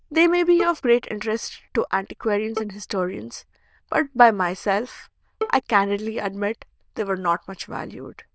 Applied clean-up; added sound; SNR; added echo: neural diffusion model UNIVERSE++.